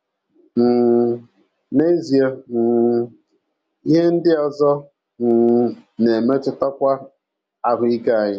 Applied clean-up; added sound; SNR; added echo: none; none; none; none.